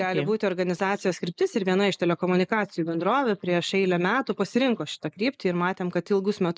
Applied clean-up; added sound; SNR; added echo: neural mask model Resemble Enhance denoiser.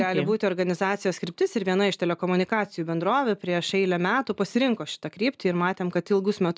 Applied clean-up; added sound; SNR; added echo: none; none; none; none.